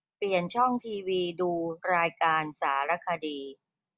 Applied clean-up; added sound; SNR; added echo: none; none; none; none.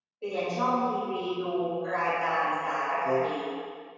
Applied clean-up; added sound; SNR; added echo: none; Wind instrument, woodwind instrument; 2 dB; reverberation time 1.9 s.